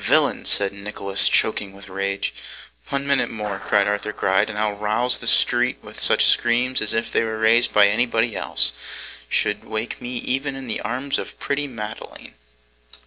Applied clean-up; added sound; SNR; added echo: neural separator model SepFormer DNS4.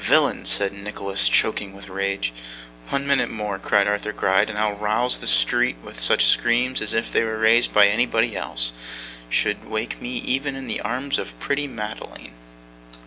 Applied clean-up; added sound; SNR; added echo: none; none; none; none.